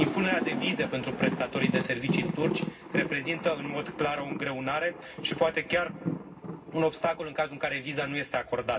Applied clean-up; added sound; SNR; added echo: none; Thunder; 4 dB; reverberation time 0.4 s.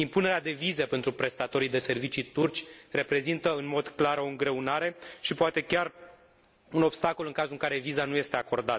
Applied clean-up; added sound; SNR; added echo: none; none; none; none.